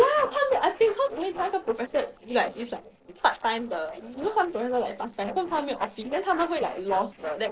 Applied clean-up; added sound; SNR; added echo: neural separator model SepFormer DNS4.